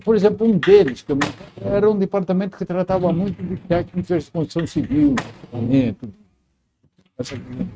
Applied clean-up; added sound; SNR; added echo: neural mask model RNNoise.